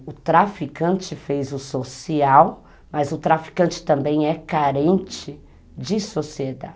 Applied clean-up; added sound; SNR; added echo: none; none; none; none.